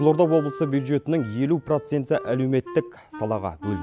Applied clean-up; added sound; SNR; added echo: none; Wind instrument, woodwind instrument; 15 dB; none.